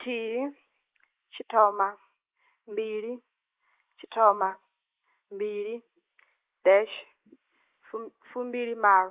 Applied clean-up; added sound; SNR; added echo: neural mask model Resemble Enhance denoiser.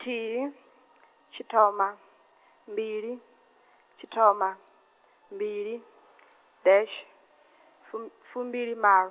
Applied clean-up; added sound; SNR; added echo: none; none; none; none.